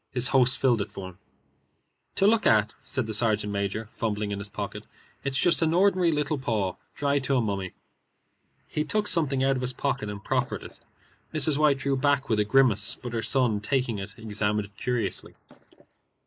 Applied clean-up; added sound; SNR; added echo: neural mask model Resemble Enhance denoiser.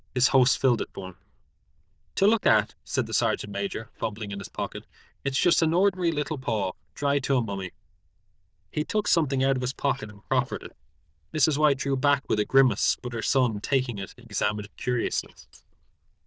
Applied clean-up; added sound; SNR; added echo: neural diffusion model UNIVERSE++.